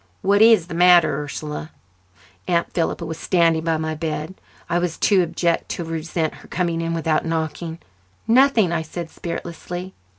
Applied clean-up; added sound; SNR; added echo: none; none; none; none.